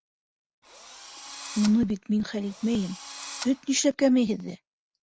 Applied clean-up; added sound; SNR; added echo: none; Drill; 14 dB; none.